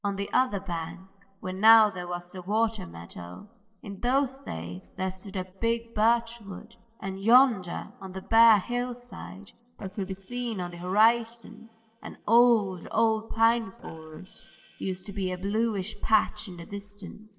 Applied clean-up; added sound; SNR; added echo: neural separator model SepFormer DNS4.